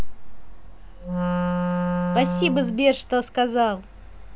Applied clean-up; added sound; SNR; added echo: none; Wind instrument, woodwind instrument; 1 dB; none.